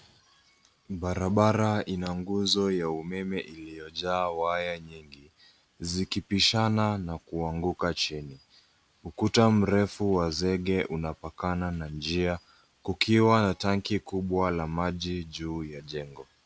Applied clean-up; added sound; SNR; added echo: none; none; none; none.